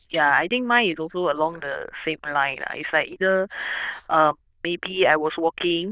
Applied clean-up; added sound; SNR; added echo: neural diffusion model UNIVERSE++.